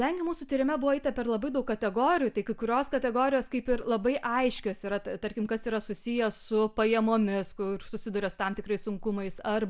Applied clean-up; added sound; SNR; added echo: none; none; none; none.